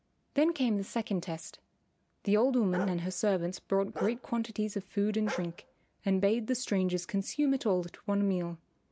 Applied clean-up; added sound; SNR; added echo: none; Bark; 13 dB; none.